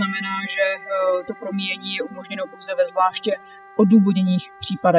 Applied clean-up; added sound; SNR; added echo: classical method spectral subtraction.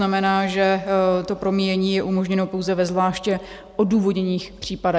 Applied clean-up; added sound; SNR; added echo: none; none; none; none.